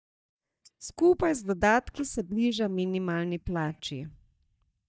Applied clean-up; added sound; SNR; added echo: neural mask model DeepFilterNet 3.